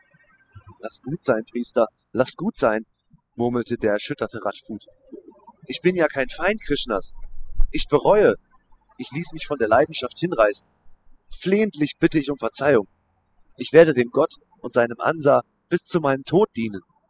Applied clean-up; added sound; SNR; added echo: classical method spectral subtraction.